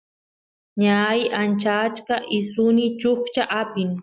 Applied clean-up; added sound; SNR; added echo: none; none; none; none.